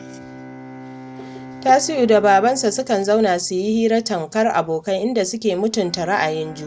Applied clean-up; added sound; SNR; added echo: none; Bowed string instrument; 19 dB; none.